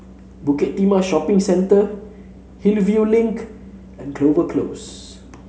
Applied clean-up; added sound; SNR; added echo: none; none; none; none.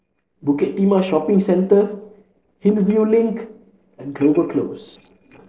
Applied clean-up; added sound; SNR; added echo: neural separator model SepFormer DNS4.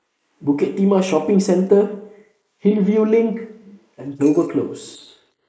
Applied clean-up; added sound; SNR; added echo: neural mask model Resemble Enhance denoiser.